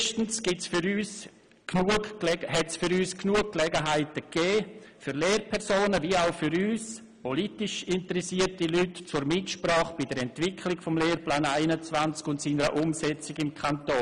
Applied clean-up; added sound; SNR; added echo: none; none; none; none.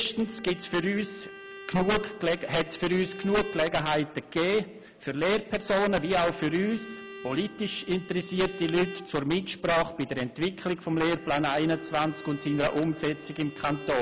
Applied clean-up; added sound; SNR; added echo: none; Bowed string instrument; 16 dB; none.